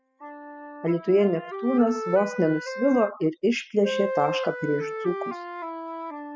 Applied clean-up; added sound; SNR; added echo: classical method spectral subtraction.